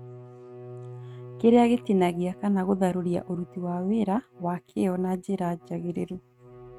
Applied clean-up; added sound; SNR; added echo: neural mask model RNNoise.